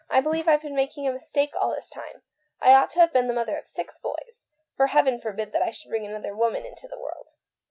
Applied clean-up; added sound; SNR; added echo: none; none; none; none.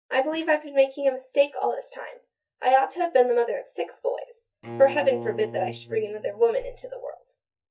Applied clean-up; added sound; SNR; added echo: neural mask model DeepFilterNet 3.